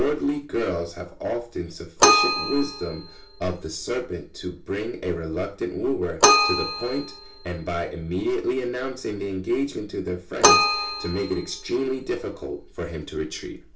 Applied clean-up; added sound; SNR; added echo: none; Keyboard (musical); -1 dB; reverberation time 0.3 s.